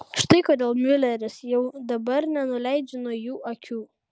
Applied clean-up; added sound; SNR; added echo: none; none; none; none.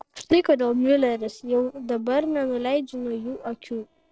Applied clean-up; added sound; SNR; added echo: neural separator model SepFormer DNS4.